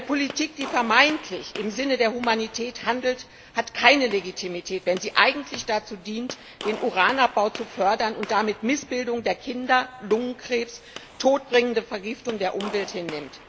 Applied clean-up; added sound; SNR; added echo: none; Gunshot, gunfire; 17 dB; none.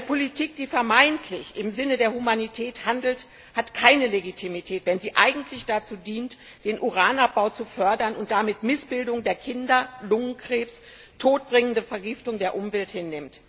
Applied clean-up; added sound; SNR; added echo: none; none; none; none.